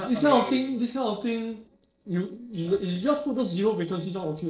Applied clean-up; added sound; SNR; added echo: neural separator model SepFormer DNS4.